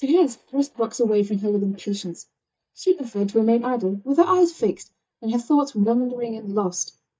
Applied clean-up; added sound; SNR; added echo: neural mask model DeepFilterNet 3.